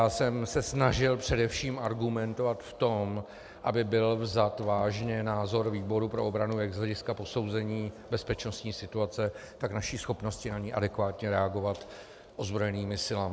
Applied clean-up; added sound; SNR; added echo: none; none; none; none.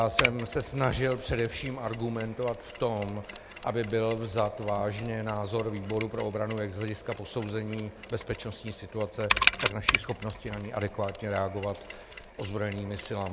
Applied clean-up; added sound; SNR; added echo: none; Mechanisms; 3 dB; none.